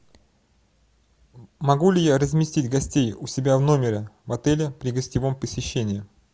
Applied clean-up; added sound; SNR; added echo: none; none; none; none.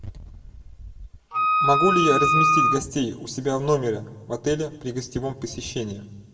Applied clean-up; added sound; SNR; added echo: none; Wind instrument, woodwind instrument; -5 dB; reverberation time 1.1 s.